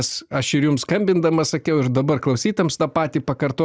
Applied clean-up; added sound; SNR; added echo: none; none; none; none.